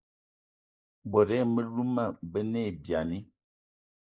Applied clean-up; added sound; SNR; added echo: neural mask model Resemble Enhance denoiser.